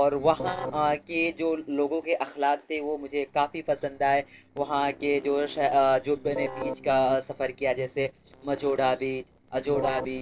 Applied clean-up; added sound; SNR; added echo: neural separator model SepFormer DNS4.